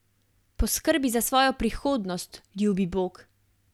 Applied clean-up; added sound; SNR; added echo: none; none; none; none.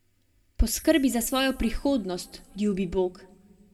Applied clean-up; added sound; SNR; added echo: none; none; none; reverberation time 1.5 s.